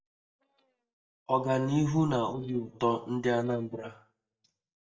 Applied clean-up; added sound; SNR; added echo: neural mask model DeepFilterNet 3.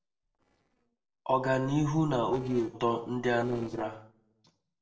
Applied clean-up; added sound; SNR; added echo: neural separator model SepFormer DNS4.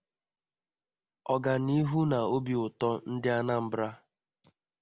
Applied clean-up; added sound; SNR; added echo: none; none; none; none.